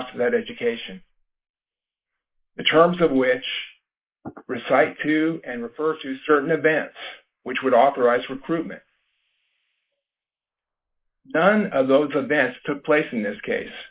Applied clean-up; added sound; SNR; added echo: neural mask model Resemble Enhance denoiser.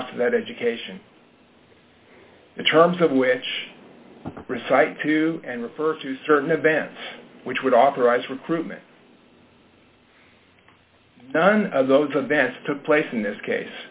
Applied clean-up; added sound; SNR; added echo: none; none; none; none.